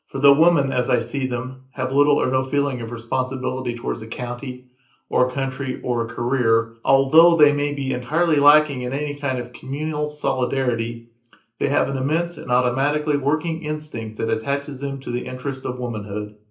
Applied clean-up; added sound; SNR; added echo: none; none; none; reverberation time 0.3 s.